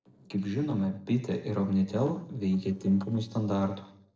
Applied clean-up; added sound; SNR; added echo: neural separator model SepFormer DNS4.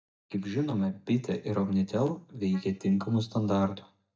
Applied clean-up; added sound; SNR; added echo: neural mask model DeepFilterNet 3.